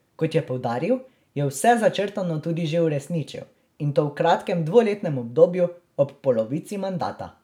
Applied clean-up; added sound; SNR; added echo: none; none; none; none.